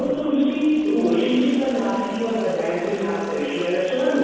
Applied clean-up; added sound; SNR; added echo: none; Toilet flush; 19 dB; reverberation time 2.0 s.